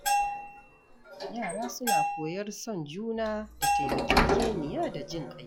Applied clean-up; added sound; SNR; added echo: classical method log-MMSE.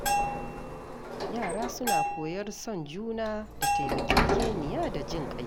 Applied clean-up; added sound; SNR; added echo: none; Bell + Sliding door; -5 dB; none.